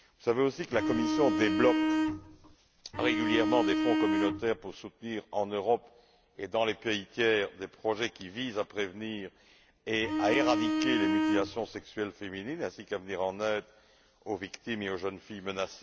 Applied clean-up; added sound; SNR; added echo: none; Bowed string instrument; -3 dB; none.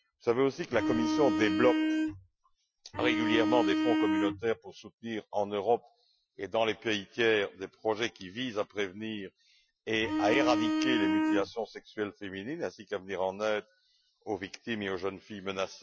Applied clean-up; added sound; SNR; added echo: classical method Wiener filter.